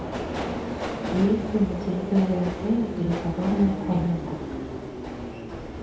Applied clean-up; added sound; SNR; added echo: none; Subway, metro, underground; 5 dB; reverberation time 0.8 s.